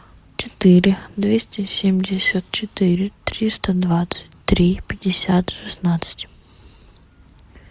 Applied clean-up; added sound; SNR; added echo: none; none; none; none.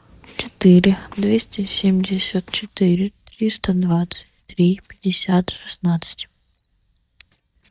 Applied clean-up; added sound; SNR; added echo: neural mask model DeepFilterNet 3.